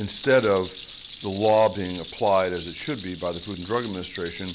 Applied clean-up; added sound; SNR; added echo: none; Rattle; 8 dB; none.